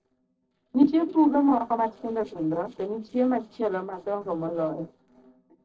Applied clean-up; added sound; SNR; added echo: neural separator model SepFormer DNS4.